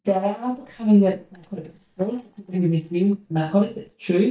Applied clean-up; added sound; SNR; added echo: neural mask model DeepFilterNet 3.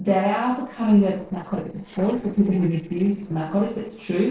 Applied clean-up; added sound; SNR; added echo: neural separator model SepFormer DNS4.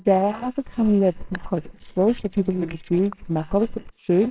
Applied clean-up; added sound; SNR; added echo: neural separator model SepFormer WHAMR!.